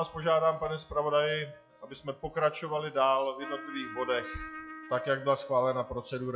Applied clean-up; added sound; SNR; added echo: classical method log-MMSE.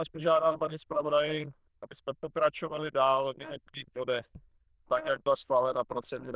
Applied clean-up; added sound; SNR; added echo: neural diffusion model UNIVERSE++.